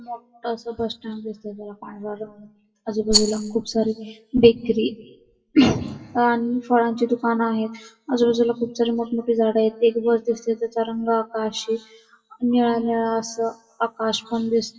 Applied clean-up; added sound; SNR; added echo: classical method WPE with log-MMSE.